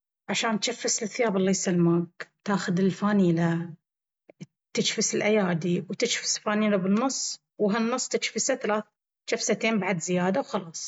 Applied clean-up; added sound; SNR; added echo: none; none; none; none.